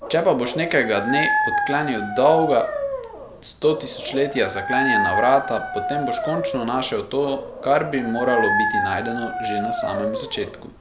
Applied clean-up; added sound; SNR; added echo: none; Dog; 3 dB; none.